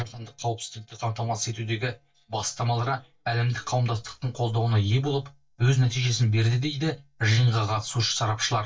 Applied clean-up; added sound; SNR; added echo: neural mask model DeepFilterNet 3.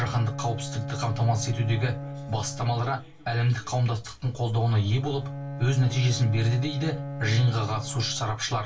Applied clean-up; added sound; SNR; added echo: none; Bowed string instrument; 10 dB; reverberation time 0.2 s.